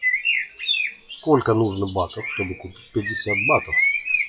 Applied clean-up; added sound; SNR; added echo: classical method WPE with log-MMSE.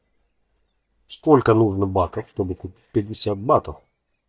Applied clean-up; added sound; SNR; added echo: neural mask model DeepFilterNet 3.